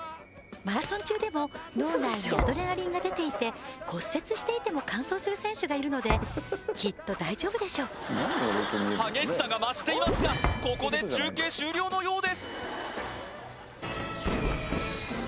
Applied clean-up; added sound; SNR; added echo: none; Thump, thud; 4 dB; none.